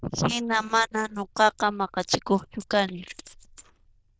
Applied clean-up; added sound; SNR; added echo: neural diffusion model UNIVERSE++.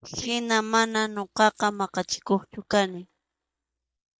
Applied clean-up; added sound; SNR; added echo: neural mask model DeepFilterNet 3.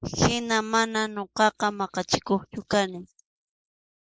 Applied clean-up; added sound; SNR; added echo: neural mask model Resemble Enhance denoiser.